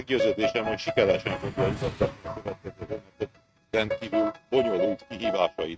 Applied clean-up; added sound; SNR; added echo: neural mask model RNNoise.